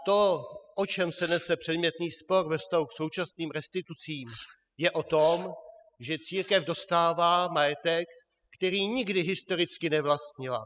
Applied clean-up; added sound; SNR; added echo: classical method spectral subtraction.